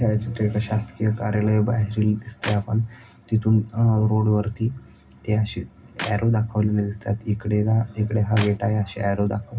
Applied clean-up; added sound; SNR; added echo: none; Clapping; 15 dB; reverberation time 0.4 s.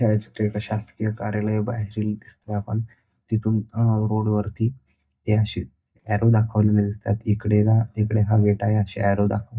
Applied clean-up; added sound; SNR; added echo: neural mask model DeepFilterNet 3.